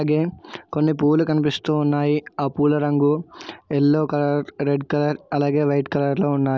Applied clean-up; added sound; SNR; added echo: none; none; none; none.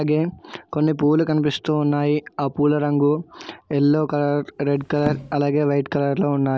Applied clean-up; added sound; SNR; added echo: none; Percussion; 13 dB; none.